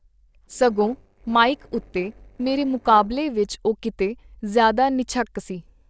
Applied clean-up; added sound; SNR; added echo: neural separator model SepFormer DNS4.